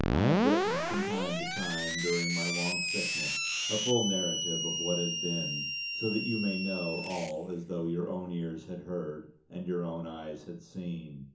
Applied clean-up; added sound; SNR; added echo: none; Screech; -1 dB; reverberation time 0.7 s.